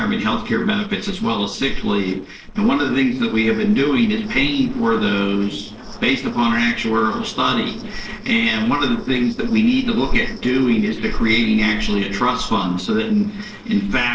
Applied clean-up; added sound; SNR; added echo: neural separator model SepFormer DNS4.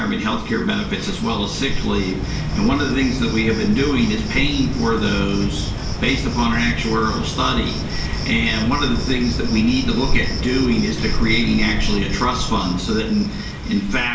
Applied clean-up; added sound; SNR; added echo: none; Cricket; 2 dB; reverberation time 0.3 s.